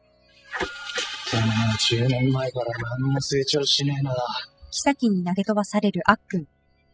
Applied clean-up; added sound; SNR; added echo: classical method spectral subtraction.